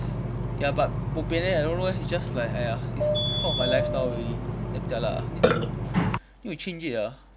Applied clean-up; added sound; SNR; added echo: none; Burping, eructation; -3 dB; none.